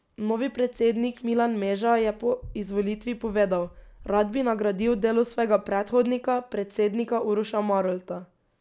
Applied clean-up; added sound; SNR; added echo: none; none; none; none.